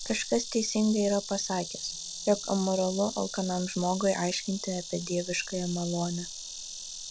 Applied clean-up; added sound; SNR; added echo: none; Insect; 10 dB; none.